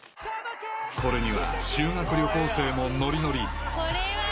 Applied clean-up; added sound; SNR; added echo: none; none; none; none.